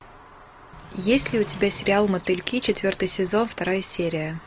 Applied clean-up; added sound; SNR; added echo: none; Sliding door; 17 dB; none.